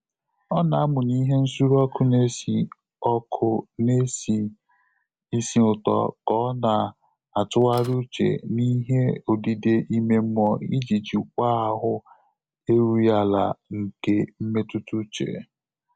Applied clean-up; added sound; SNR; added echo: none; Printer; 18 dB; none.